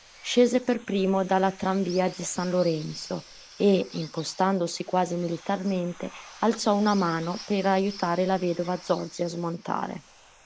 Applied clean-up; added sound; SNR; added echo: neural mask model Resemble Enhance denoiser.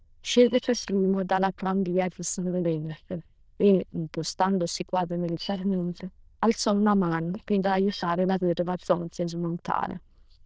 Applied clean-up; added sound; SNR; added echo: neural diffusion model UNIVERSE++.